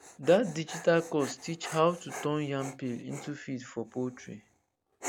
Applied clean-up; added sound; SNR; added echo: none; Dog; 15 dB; none.